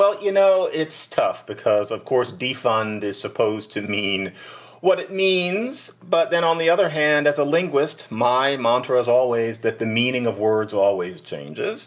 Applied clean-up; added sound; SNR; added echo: none; none; none; none.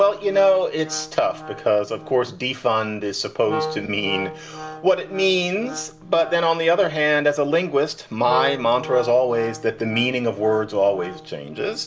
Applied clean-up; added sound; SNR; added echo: none; Wind instrument, woodwind instrument; 14 dB; none.